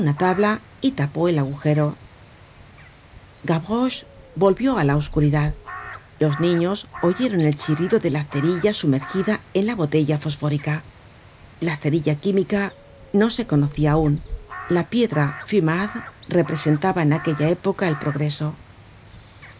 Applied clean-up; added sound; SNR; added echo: none; Crow; 16 dB; none.